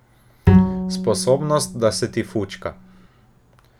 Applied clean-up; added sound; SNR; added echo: none; Bowed string instrument; -3 dB; none.